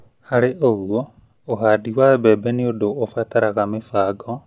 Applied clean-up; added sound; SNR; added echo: none; none; none; none.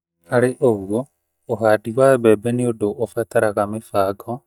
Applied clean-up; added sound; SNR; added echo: neural mask model DeepFilterNet 3.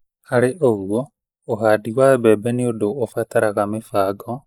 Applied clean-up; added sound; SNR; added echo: neural mask model Resemble Enhance denoiser.